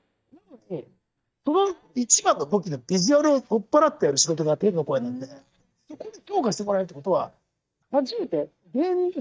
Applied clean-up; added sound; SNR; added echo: neural mask model DeepFilterNet 3.